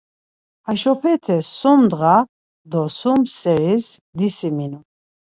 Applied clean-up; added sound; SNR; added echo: none; none; none; none.